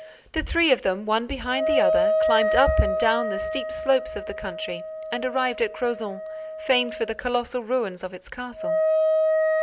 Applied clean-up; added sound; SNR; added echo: none; Wind instrument, woodwind instrument; 0 dB; none.